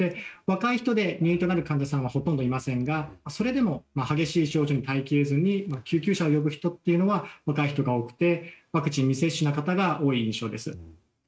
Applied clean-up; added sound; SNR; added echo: neural mask model RNNoise.